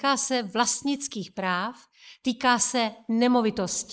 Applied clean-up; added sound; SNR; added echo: neural mask model Resemble Enhance denoiser.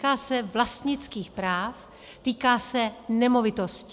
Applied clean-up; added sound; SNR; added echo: none; none; none; none.